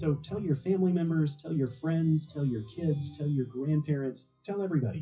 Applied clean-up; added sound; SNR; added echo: classical method WPE with log-MMSE.